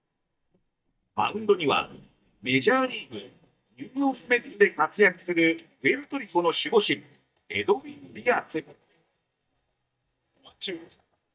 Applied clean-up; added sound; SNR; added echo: neural mask model DeepFilterNet 3.